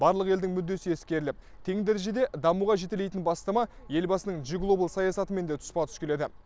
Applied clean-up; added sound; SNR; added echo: none; none; none; none.